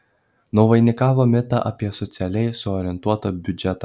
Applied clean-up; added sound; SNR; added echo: none; none; none; none.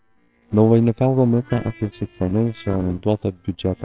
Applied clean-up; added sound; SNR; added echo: neural separator model SepFormer WHAMR!.